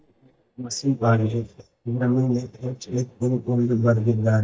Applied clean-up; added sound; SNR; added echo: neural mask model DeepFilterNet 3.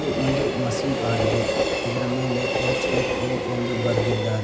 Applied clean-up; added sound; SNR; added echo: none; Train; -2 dB; reverberation time 0.4 s.